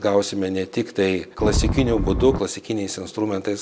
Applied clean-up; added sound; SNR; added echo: none; Wind; 0 dB; none.